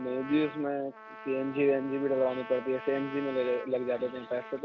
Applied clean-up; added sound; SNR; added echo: none; Trumpet; 15 dB; none.